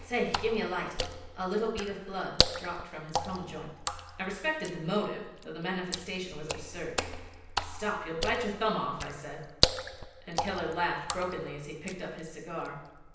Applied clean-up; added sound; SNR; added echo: none; Water / Splash, splatter; 1 dB; reverberation time 0.9 s.